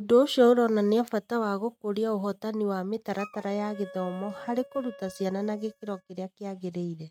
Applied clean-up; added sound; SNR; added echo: neural mask model RNNoise.